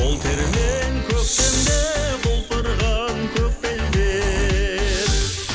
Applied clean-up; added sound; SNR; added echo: none; Breathing; 8 dB; none.